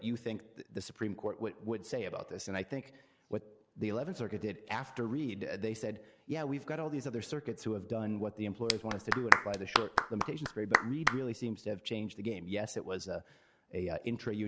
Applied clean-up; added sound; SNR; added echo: none; Clapping; -5 dB; none.